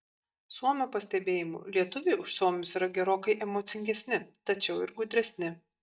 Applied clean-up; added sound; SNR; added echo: neural mask model DeepFilterNet 3.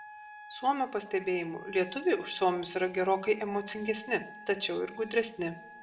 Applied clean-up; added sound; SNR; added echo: none; Wind instrument, woodwind instrument; 18 dB; reverberation time 1.1 s.